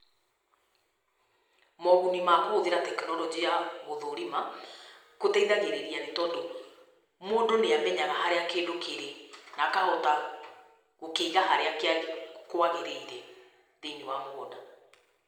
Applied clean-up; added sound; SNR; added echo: none; none; none; reverberation time 1.0 s.